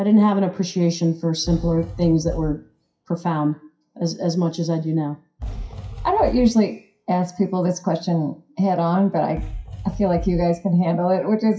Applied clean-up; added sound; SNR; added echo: classical method WPE with log-MMSE.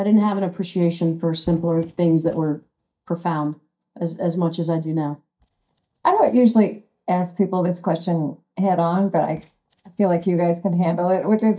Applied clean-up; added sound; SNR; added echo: neural mask model DeepFilterNet 3.